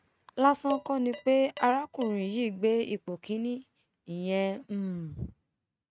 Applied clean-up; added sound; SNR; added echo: neural mask model RNNoise.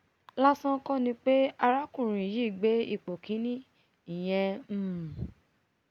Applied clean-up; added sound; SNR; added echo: none; none; none; none.